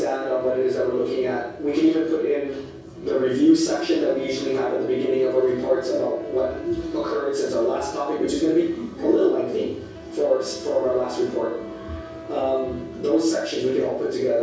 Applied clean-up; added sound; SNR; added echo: none; Wind instrument, woodwind instrument; 18 dB; reverberation time 0.6 s.